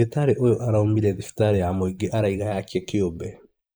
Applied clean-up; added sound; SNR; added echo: neural mask model Resemble Enhance denoiser.